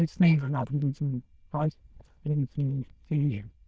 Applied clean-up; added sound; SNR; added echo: neural diffusion model UNIVERSE++.